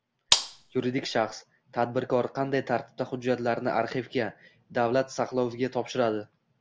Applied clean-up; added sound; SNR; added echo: none; Gunshot, gunfire; 0 dB; none.